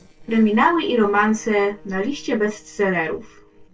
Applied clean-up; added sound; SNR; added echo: neural separator model SepFormer DNS4.